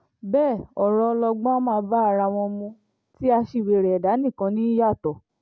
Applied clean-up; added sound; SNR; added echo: none; none; none; none.